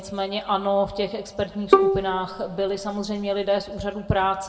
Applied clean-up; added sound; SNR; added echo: none; Bowed string instrument; -1 dB; reverberation time 1.3 s.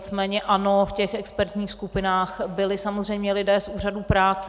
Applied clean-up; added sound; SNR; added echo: none; none; none; none.